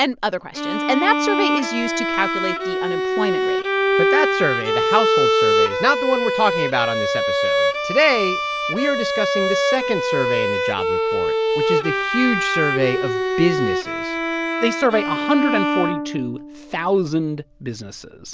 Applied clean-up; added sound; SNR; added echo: none; Bowed string instrument; -2 dB; none.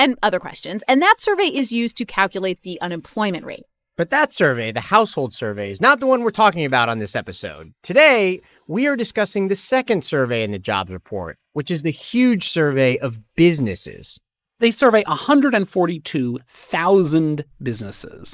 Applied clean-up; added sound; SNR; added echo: neural mask model Resemble Enhance denoiser.